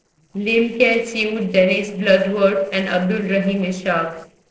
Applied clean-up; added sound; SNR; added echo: neural separator model SepFormer DNS4.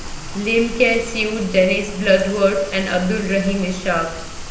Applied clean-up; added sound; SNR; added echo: none; Rain; 11 dB; reverberation time 0.9 s.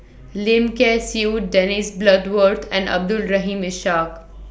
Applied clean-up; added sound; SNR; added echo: none; none; none; none.